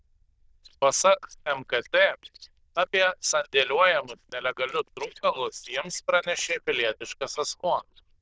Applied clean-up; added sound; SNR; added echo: neural diffusion model UNIVERSE++.